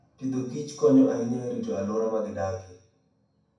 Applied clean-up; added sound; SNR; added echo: none; none; none; reverberation time 0.6 s.